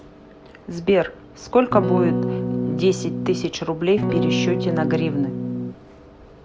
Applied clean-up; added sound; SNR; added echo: none; Electric guitar / Strum; 0 dB; none.